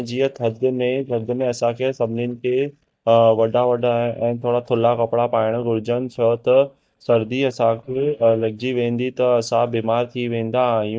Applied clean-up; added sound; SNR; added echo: neural mask model DeepFilterNet 3.